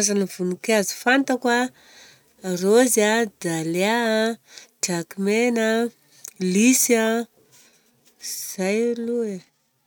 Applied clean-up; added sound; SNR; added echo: none; none; none; none.